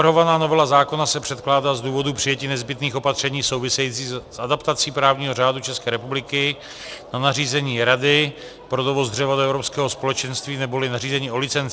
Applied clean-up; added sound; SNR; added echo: none; none; none; none.